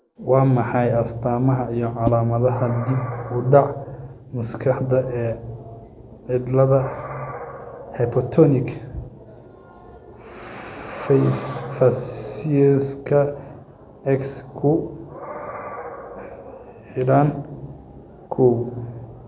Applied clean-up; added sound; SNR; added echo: none; Whoosh, swoosh, swish + Animal; 17 dB; none.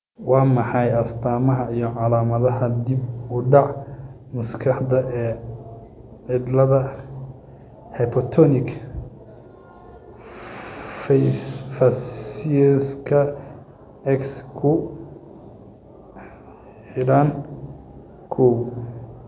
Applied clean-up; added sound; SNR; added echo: none; none; none; none.